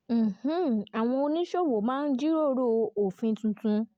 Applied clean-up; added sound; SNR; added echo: none; none; none; none.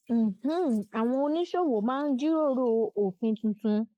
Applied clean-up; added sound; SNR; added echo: neural mask model Resemble Enhance denoiser.